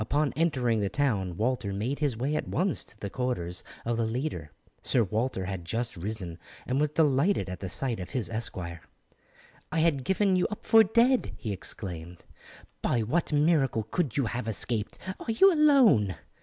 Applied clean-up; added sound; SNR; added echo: none; none; none; none.